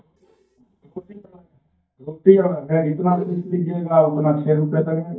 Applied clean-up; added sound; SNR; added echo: neural mask model DeepFilterNet 3.